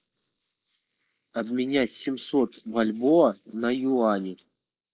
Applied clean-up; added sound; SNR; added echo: neural mask model Resemble Enhance denoiser.